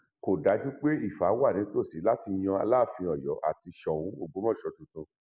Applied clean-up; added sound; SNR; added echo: none; none; none; none.